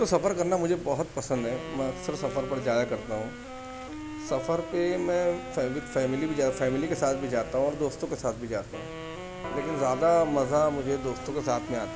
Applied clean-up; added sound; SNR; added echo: none; Wind instrument, woodwind instrument + Electric guitar; 11 dB; none.